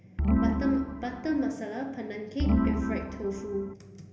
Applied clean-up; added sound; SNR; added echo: none; Organ; -5 dB; reverberation time 0.8 s.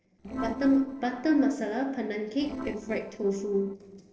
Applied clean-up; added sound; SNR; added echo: neural separator model SepFormer DNS4.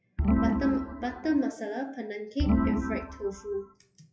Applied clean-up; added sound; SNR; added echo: classical method WPE with log-MMSE.